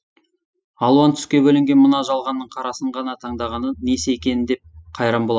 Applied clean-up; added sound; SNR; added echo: classical method spectral subtraction.